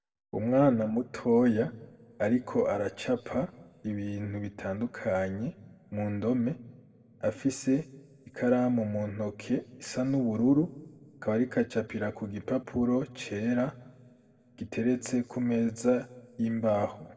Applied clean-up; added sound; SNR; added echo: none; none; none; reverberation time 1.1 s.